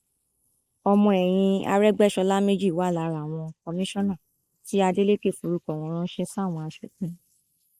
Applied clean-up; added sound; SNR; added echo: neural mask model Resemble Enhance denoiser.